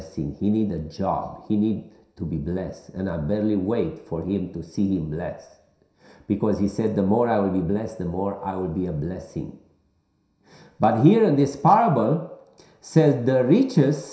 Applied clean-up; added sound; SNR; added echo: none; none; none; reverberation time 0.7 s.